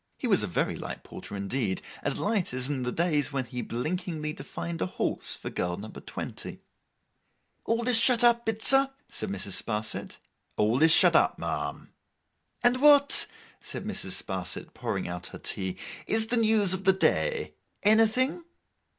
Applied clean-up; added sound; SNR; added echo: none; none; none; none.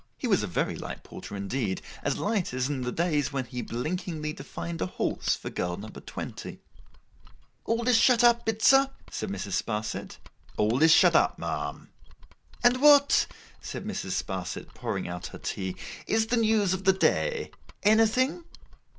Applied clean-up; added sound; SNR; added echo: none; Mechanisms; 17 dB; none.